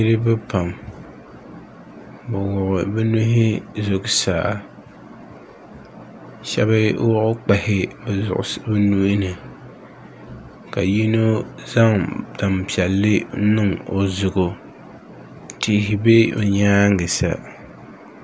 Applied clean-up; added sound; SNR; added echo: none; none; none; none.